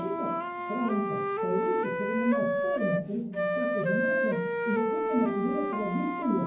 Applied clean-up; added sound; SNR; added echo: none; Wind instrument, woodwind instrument; -1 dB; reverberation time 0.9 s.